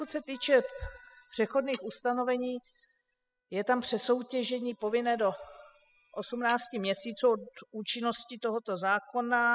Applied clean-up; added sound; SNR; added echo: classical method spectral subtraction.